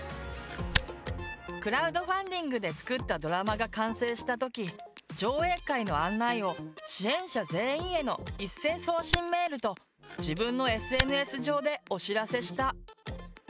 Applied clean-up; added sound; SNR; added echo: none; Tick; -1 dB; none.